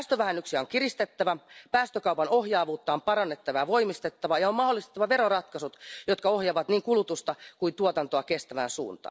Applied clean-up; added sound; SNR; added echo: none; none; none; none.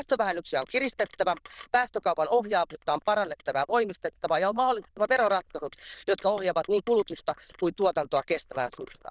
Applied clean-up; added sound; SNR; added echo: neural diffusion model UNIVERSE++.